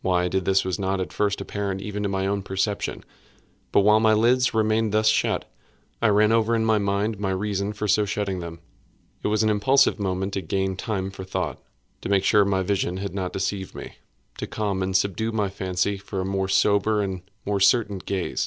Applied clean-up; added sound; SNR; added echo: none; none; none; none.